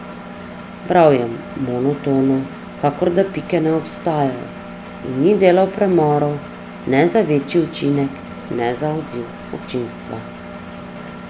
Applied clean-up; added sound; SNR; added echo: none; Engine; 14 dB; none.